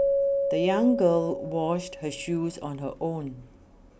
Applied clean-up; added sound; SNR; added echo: none; Keyboard (musical); 3 dB; none.